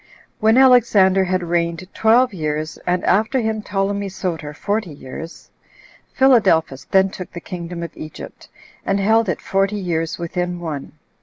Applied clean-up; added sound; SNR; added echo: none; none; none; none.